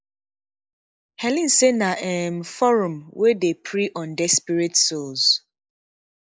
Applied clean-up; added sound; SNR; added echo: neural mask model Resemble Enhance denoiser.